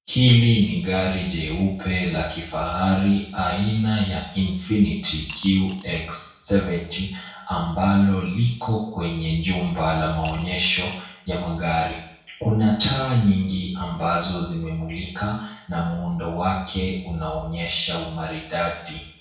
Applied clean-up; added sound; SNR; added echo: none; Coin (dropping) / Glass; 17 dB; reverberation time 0.6 s.